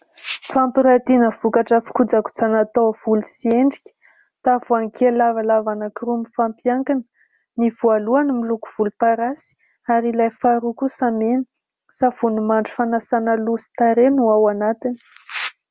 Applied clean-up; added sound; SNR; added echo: none; none; none; none.